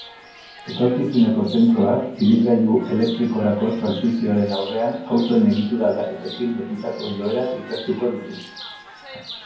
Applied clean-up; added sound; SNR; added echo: none; Chirp, tweet; 19 dB; reverberation time 0.9 s.